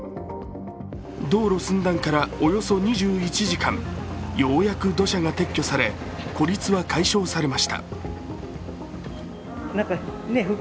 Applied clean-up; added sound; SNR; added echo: none; none; none; none.